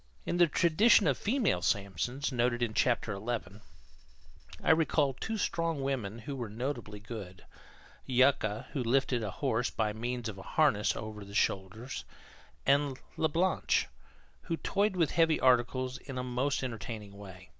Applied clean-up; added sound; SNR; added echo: none; none; none; none.